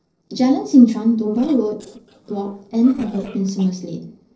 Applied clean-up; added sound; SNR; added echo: neural separator model SepFormer DNS4.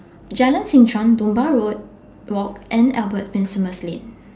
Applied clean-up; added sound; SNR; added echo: none; none; none; none.